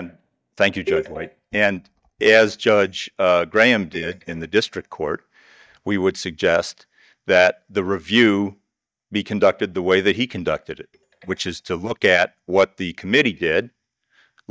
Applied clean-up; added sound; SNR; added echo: neural mask model DeepFilterNet 3.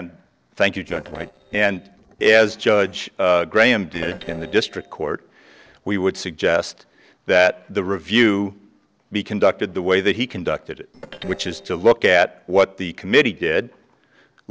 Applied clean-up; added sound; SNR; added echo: neural separator model SepFormer DNS4.